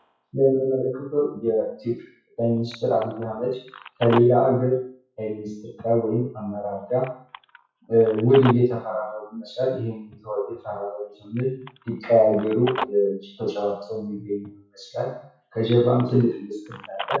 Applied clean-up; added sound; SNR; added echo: classical method WPE with log-MMSE.